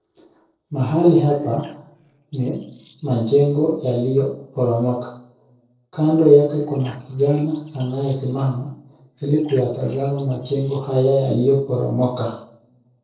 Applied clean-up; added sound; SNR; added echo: neural separator model SepFormer DNS4.